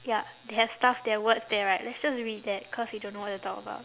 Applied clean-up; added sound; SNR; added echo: none; none; none; none.